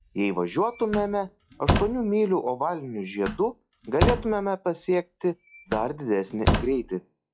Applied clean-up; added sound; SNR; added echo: classical method log-MMSE.